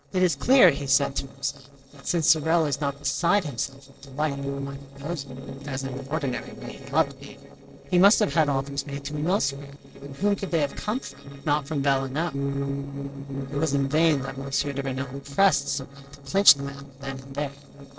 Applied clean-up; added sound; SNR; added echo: neural separator model SepFormer DNS4.